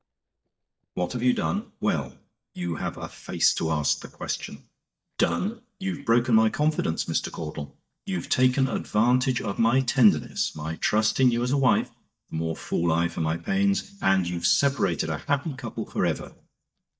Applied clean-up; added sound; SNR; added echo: neural mask model DeepFilterNet 3.